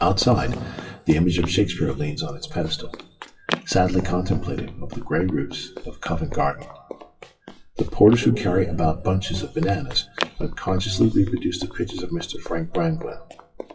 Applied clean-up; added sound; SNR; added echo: classical method WPE with log-MMSE.